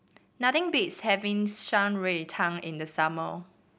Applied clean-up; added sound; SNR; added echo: none; none; none; none.